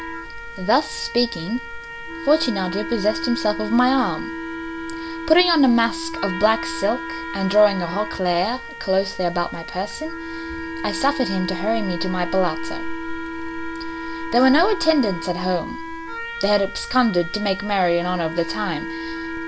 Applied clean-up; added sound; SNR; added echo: none; Wind instrument, woodwind instrument + Trumpet; 9 dB; none.